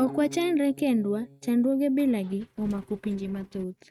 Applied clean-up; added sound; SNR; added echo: neural mask model RNNoise.